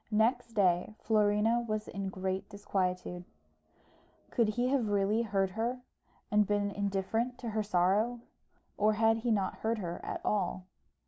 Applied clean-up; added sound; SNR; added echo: none; none; none; none.